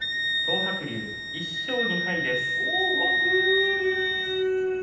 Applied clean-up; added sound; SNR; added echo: none; Wind instrument, woodwind instrument; -2 dB; reverberation time 0.9 s.